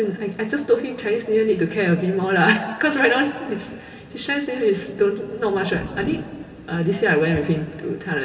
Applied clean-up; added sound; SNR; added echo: none; Thunder; 18 dB; reverberation time 2.3 s.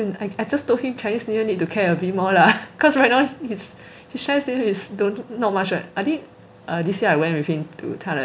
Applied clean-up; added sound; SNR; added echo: none; none; none; none.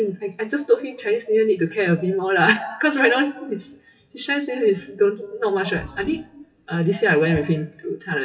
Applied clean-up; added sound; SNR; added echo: classical method WPE with log-MMSE.